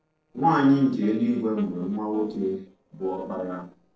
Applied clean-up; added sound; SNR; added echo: neural separator model SepFormer DNS4.